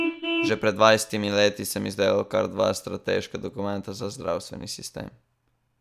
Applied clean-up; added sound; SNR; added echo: none; Vehicle horn, car horn, honking; 10 dB; none.